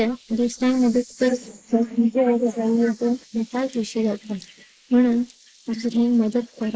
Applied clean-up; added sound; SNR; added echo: neural mask model Resemble Enhance denoiser.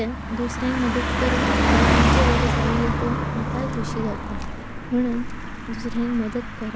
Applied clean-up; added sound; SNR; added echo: none; Car passing by; -4 dB; none.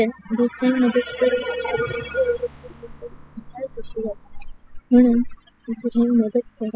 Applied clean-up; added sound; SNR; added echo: classical method spectral subtraction.